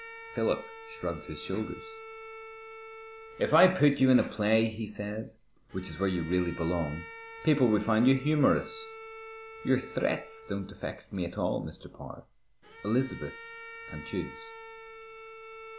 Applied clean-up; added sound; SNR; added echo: none; Bowed string instrument; 16 dB; none.